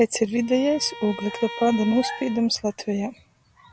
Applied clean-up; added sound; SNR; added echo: none; Bowed string instrument; 14 dB; none.